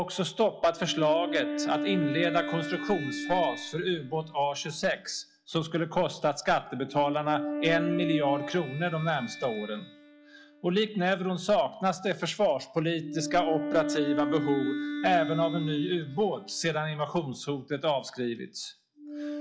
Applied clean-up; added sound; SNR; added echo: classical method log-MMSE.